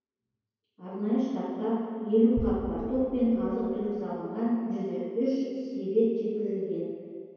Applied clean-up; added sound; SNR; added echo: none; Boom; 14 dB; reverberation time 2.2 s.